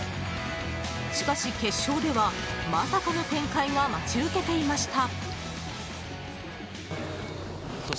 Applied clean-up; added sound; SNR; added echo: none; Liquid; 19 dB; none.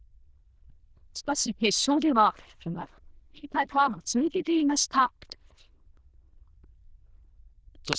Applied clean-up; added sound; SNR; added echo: neural diffusion model UNIVERSE++.